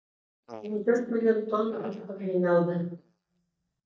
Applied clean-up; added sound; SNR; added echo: neural mask model DeepFilterNet 3.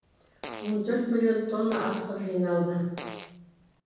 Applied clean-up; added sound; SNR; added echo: none; Fart; 13 dB; reverberation time 1.1 s.